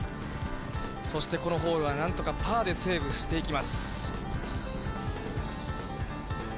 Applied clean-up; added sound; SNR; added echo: none; none; none; none.